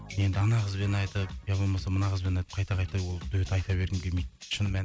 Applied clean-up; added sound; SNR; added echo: none; none; none; none.